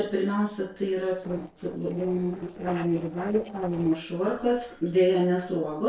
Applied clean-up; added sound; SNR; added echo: neural separator model SepFormer DNS4.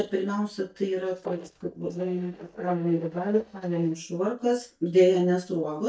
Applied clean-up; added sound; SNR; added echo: neural mask model DeepFilterNet 3.